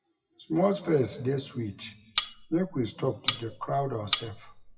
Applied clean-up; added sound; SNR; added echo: classical method WPE with log-MMSE.